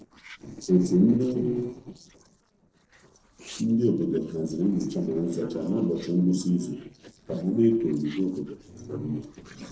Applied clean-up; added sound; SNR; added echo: neural separator model SepFormer DNS4.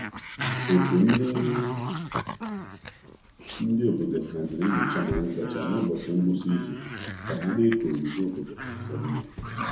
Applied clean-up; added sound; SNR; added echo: none; Growling; 6 dB; reverberation time 0.6 s.